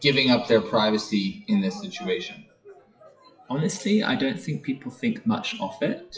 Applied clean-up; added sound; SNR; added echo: classical method WPE with log-MMSE.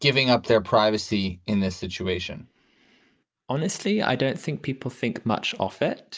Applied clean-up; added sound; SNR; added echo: none; none; none; none.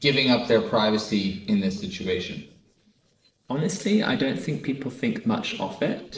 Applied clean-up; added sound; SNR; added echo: neural separator model SepFormer DNS4.